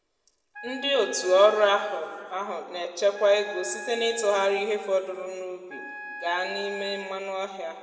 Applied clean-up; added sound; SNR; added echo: none; Wind instrument, woodwind instrument; 15 dB; reverberation time 1.7 s.